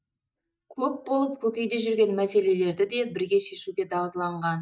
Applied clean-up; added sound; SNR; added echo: neural mask model DeepFilterNet 3.